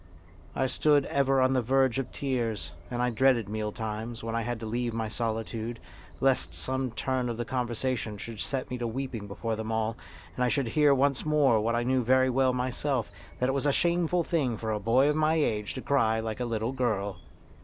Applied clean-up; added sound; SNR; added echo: none; Bird vocalization, bird call, bird song; 18 dB; none.